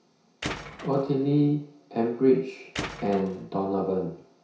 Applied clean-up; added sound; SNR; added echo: none; Tools; 10 dB; reverberation time 0.6 s.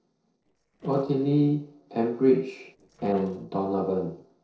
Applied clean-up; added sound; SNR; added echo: neural separator model SepFormer DNS4.